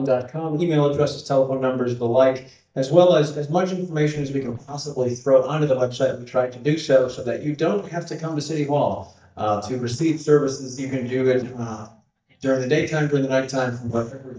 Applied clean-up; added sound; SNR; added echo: neural mask model DeepFilterNet 3.